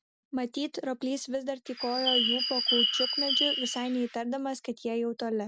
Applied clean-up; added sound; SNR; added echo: none; Bird; -3 dB; none.